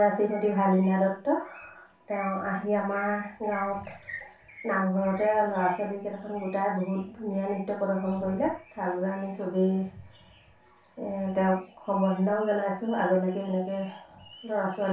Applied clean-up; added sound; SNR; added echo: none; none; none; reverberation time 0.3 s.